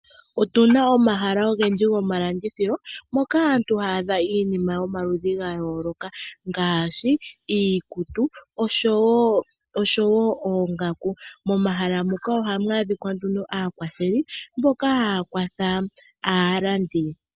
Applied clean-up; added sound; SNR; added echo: none; none; none; none.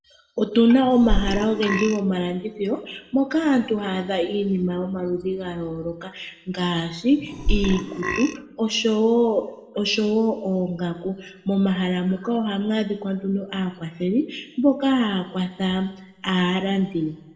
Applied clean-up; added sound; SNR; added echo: none; Burping, eructation; 2 dB; reverberation time 0.9 s.